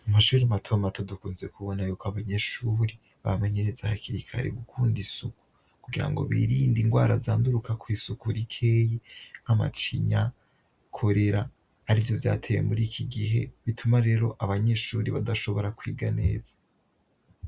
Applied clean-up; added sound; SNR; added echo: none; none; none; none.